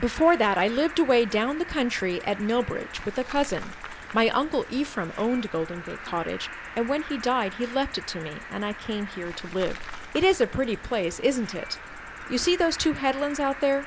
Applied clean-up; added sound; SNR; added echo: none; Cricket; 13 dB; none.